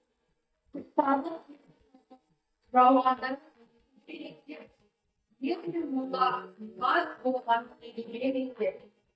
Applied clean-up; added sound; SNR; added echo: neural mask model DeepFilterNet 3.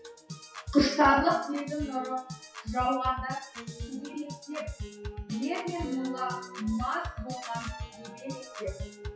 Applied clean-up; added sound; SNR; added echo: classical method WPE with log-MMSE.